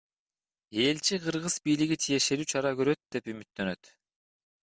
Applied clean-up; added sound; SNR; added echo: none; none; none; none.